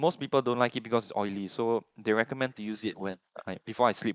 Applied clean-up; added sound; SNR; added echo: neural mask model Resemble Enhance denoiser.